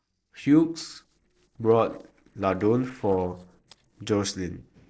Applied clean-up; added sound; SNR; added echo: neural separator model SepFormer DNS4.